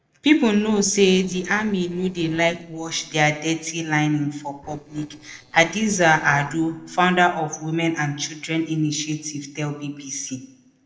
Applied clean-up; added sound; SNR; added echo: neural separator model SepFormer DNS4.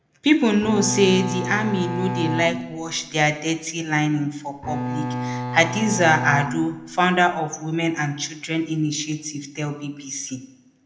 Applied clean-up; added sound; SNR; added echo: none; Bowed string instrument; 6 dB; reverberation time 0.7 s.